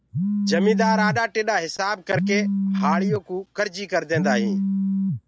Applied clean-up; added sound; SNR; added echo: none; Telephone; 0 dB; none.